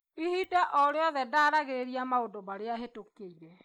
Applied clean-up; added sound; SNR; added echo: neural mask model Resemble Enhance denoiser.